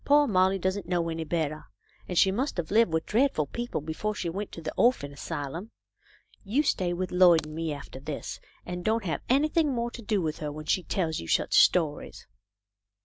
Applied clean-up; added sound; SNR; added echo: none; Crack; 14 dB; none.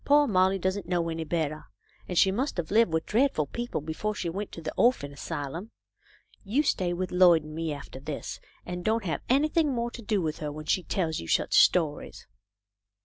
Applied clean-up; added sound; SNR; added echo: none; none; none; none.